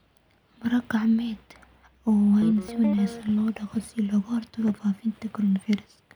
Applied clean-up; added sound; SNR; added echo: none; Guitar; 11 dB; none.